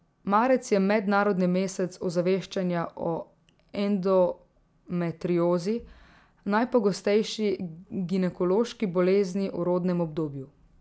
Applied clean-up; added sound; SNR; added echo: none; none; none; none.